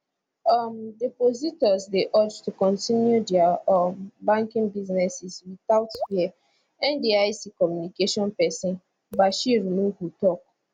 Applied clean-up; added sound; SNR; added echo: none; Raindrop / Drip; 11 dB; none.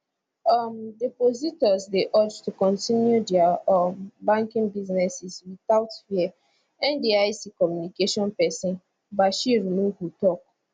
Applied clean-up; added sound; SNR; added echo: none; none; none; none.